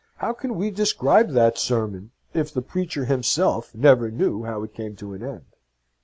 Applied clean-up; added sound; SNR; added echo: none; none; none; none.